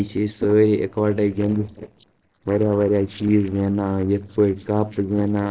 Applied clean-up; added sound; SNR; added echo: neural separator model SepFormer DNS4.